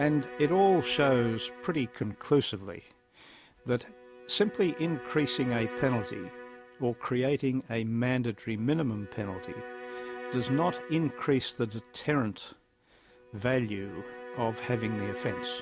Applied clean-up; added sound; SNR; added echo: none; Bowed string instrument; 12 dB; none.